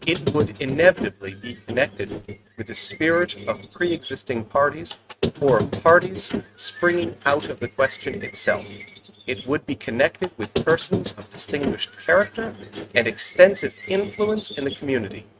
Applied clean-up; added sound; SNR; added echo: neural mask model RNNoise.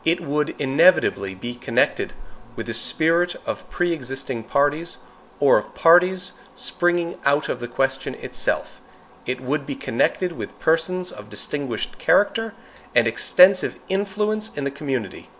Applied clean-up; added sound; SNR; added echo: none; none; none; none.